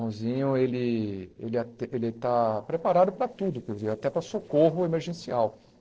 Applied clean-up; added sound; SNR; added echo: neural separator model SepFormer DNS4.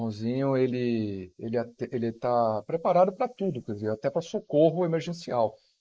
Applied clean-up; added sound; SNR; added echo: neural mask model Resemble Enhance denoiser.